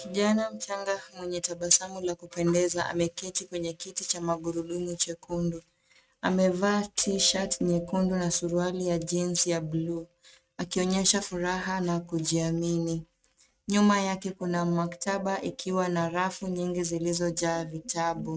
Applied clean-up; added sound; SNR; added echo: neural mask model RNNoise.